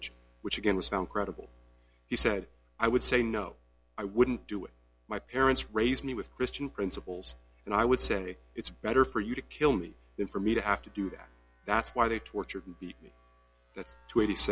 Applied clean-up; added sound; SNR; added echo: none; none; none; none.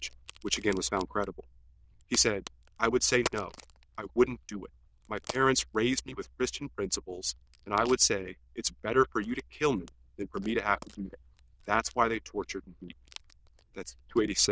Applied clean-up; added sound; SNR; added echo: neural diffusion model UNIVERSE++.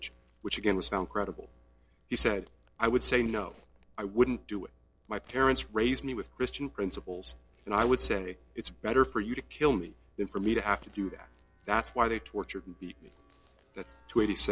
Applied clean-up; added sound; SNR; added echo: neural separator model SepFormer DNS4.